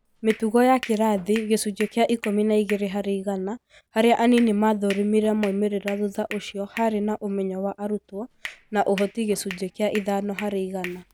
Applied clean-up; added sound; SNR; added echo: none; Hands; 18 dB; none.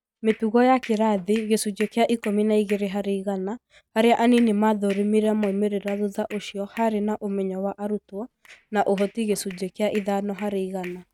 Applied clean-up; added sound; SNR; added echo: neural mask model RNNoise.